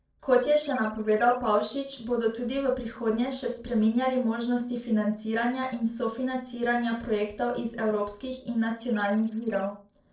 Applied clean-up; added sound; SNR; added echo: neural separator model SepFormer DNS4.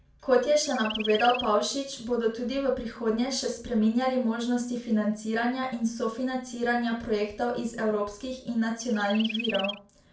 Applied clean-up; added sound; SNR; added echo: none; Chirp, tweet; 9 dB; reverberation time 0.4 s.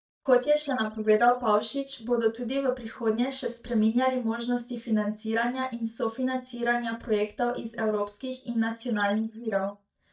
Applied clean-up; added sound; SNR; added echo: neural mask model DeepFilterNet 3.